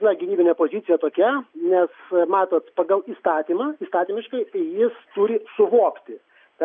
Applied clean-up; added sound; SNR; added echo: none; none; none; none.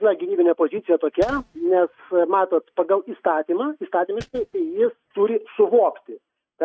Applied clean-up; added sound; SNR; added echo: neural mask model RNNoise.